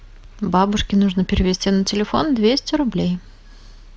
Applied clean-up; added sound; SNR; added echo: none; none; none; none.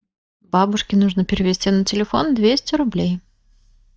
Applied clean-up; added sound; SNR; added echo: neural mask model DeepFilterNet 3.